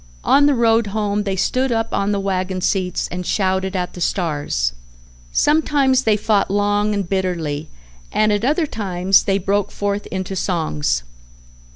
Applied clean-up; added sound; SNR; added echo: none; none; none; none.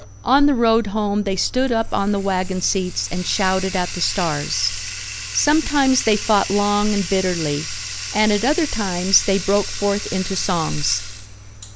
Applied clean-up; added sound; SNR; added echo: none; Bathtub (filling or washing); 11 dB; none.